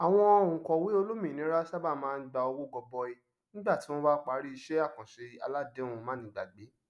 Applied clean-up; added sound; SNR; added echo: none; none; none; none.